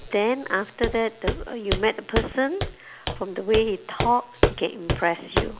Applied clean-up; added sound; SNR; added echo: none; Walk, footsteps; 3 dB; none.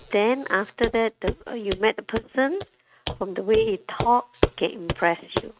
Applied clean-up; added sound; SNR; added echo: neural mask model RNNoise.